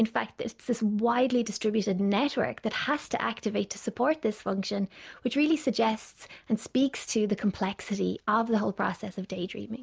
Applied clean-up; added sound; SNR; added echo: none; none; none; none.